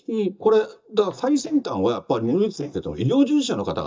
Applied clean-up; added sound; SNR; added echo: neural mask model DeepFilterNet 3.